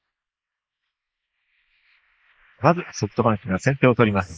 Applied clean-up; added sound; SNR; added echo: neural mask model Resemble Enhance denoiser.